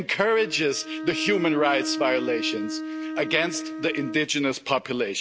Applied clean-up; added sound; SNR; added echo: none; Bowed string instrument; 8 dB; none.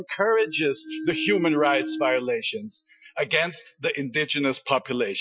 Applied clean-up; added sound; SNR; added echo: classical method Wiener filter.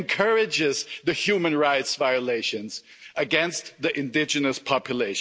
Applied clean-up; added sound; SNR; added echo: none; none; none; none.